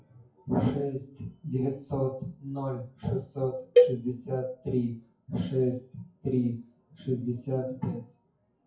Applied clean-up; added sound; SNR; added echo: classical method WPE with log-MMSE.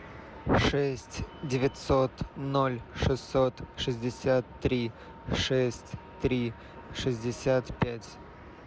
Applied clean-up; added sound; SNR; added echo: none; none; none; none.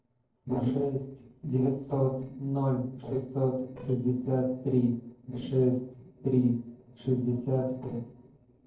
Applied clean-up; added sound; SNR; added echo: neural separator model SepFormer DNS4.